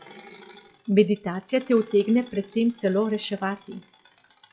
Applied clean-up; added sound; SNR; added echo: classical method log-MMSE.